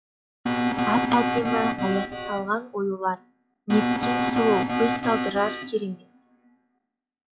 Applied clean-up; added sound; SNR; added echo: classical method log-MMSE.